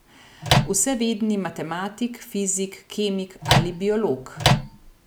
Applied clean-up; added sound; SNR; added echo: none; Microwave oven; -4 dB; none.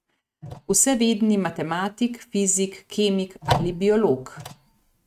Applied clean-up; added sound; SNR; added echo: neural mask model RNNoise.